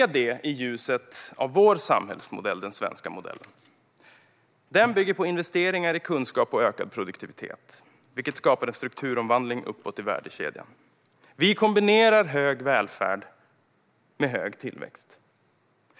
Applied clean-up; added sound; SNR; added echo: none; none; none; none.